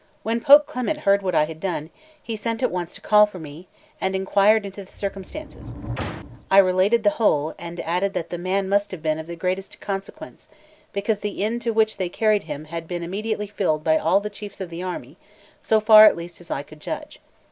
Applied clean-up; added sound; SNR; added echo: none; Sliding door; 11 dB; none.